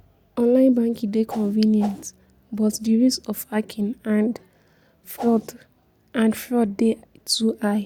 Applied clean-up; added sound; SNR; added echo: none; Whoosh, swoosh, swish; 13 dB; none.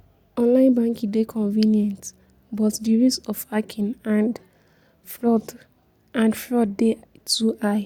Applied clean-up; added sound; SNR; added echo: none; none; none; none.